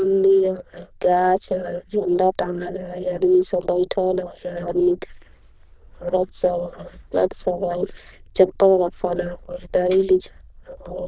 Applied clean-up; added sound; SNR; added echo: neural diffusion model UNIVERSE++.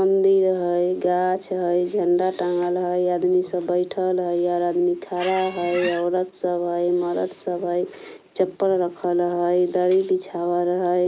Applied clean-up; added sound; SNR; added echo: none; Squeak; 12 dB; none.